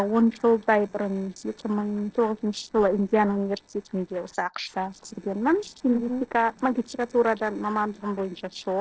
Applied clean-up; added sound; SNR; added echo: neural separator model SepFormer DNS4.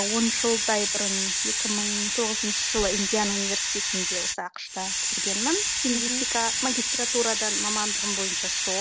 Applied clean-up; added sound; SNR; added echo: none; Hiss; -4 dB; none.